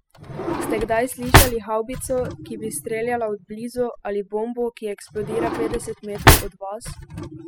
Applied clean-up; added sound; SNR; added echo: classical method spectral subtraction.